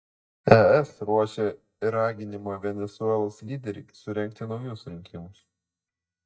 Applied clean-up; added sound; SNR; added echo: neural mask model DeepFilterNet 3.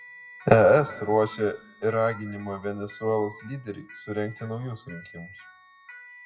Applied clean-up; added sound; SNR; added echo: classical method WPE with log-MMSE.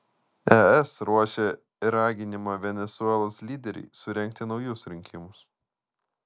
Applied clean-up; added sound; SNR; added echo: none; none; none; none.